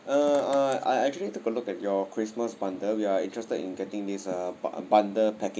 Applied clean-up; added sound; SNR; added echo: none; none; none; none.